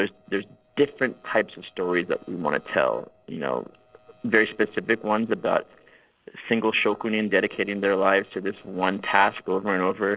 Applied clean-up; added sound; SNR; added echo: neural separator model SepFormer DNS4.